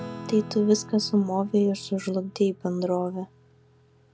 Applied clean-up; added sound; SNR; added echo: none; Acoustic guitar / Strum; 17 dB; none.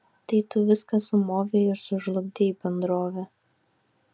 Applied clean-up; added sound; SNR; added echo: none; none; none; none.